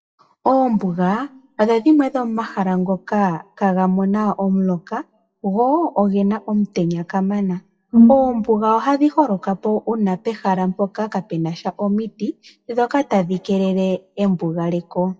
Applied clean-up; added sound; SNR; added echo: classical method WPE with log-MMSE.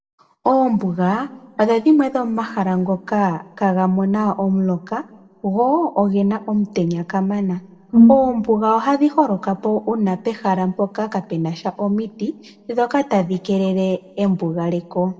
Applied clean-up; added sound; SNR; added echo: none; Brass instrument; -5 dB; reverberation time 1.4 s.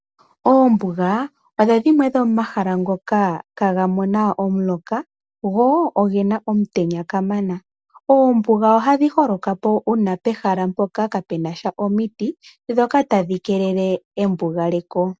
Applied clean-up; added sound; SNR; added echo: none; none; none; none.